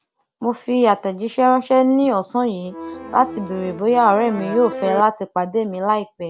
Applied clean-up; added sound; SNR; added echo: none; Accordion; 11 dB; none.